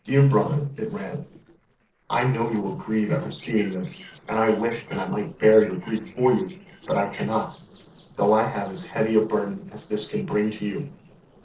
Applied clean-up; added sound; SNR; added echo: neural separator model SepFormer DNS4.